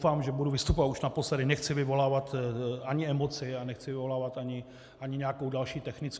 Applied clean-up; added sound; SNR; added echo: none; none; none; none.